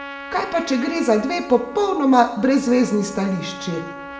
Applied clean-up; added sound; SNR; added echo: none; Trumpet; 14 dB; reverberation time 0.7 s.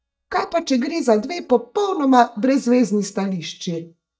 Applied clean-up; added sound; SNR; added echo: neural mask model DeepFilterNet 3.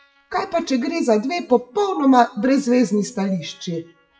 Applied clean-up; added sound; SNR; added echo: classical method WPE with log-MMSE.